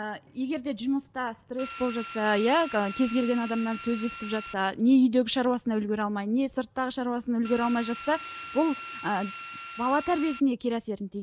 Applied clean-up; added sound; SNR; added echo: none; Drill; 11 dB; none.